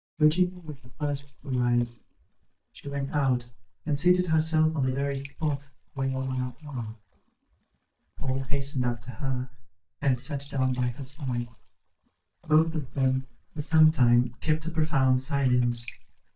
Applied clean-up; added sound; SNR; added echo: neural mask model DeepFilterNet 3.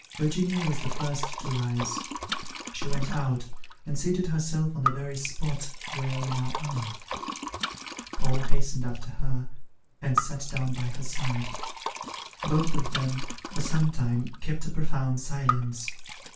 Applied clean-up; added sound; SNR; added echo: none; Liquid; 12 dB; reverberation time 0.3 s.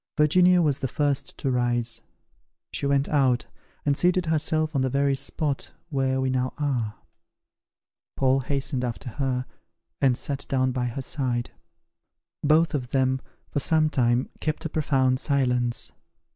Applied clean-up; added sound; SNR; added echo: none; none; none; none.